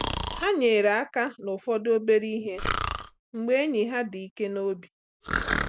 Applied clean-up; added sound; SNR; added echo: none; Breathing; 7 dB; none.